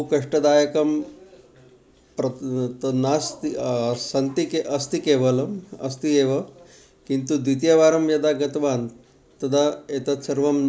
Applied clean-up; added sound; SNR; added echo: none; none; none; none.